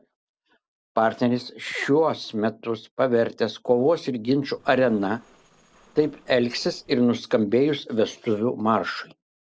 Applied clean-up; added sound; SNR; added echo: neural separator model SepFormer DNS4.